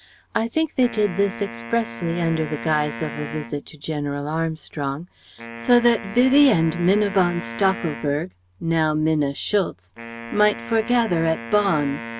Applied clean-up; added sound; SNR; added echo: none; Wind instrument, woodwind instrument; 13 dB; none.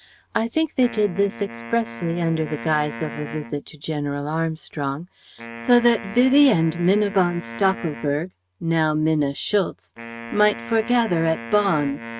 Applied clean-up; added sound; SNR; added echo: neural mask model RNNoise.